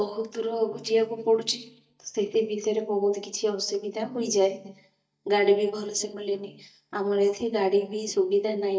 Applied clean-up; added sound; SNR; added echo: neural mask model DeepFilterNet 3.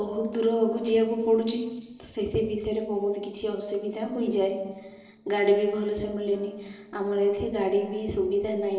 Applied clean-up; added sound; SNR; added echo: neural separator model SepFormer DNS4.